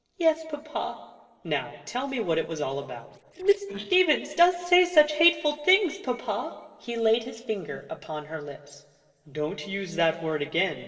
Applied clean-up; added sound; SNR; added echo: neural separator model SepFormer DNS4.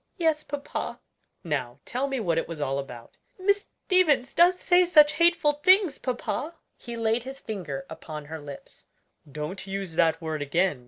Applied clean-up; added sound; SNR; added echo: none; none; none; none.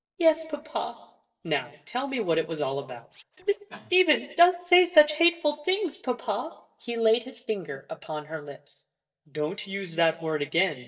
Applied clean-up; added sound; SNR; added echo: neural mask model DeepFilterNet 3.